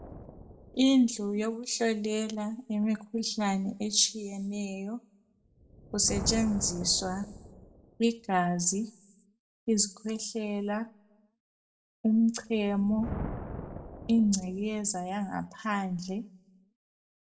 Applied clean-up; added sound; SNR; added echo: none; Thunder; 15 dB; reverberation time 0.4 s.